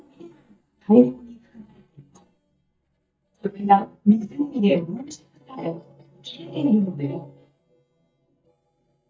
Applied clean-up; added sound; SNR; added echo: neural mask model DeepFilterNet 3.